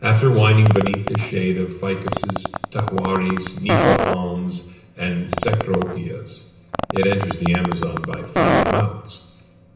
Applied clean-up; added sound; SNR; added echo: none; Fart; 4 dB; reverberation time 0.9 s.